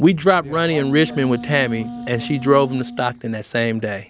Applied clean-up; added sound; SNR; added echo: none; Wind instrument, woodwind instrument; 14 dB; none.